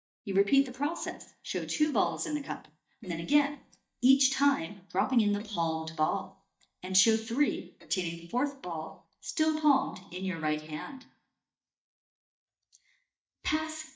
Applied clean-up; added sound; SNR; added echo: neural mask model DeepFilterNet 3.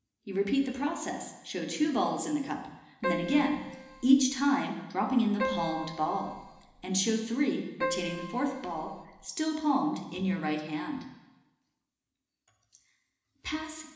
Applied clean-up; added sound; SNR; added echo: none; Keyboard (musical); 7 dB; reverberation time 1.0 s.